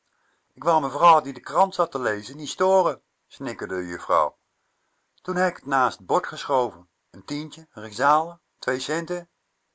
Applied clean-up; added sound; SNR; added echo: none; none; none; none.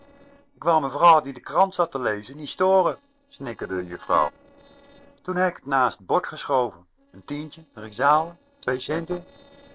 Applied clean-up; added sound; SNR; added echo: neural separator model SepFormer DNS4.